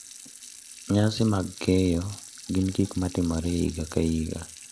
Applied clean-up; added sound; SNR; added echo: none; Sink (filling or washing) / Water tap, faucet; 15 dB; none.